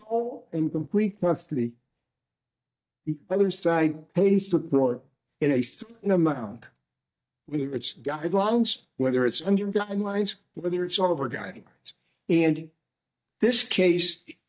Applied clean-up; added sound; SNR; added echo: neural mask model DeepFilterNet 3.